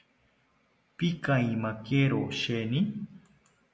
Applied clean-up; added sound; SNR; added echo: none; none; none; none.